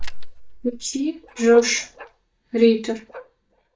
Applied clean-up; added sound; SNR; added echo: neural mask model DeepFilterNet 3.